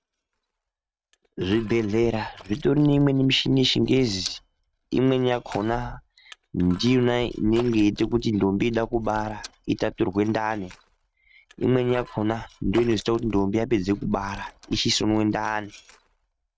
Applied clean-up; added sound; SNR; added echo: neural mask model RNNoise.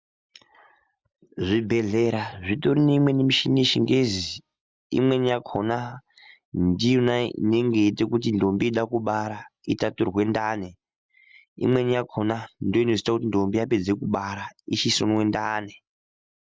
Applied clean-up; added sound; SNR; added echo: none; none; none; none.